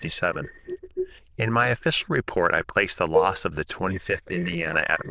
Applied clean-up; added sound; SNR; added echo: neural diffusion model UNIVERSE++.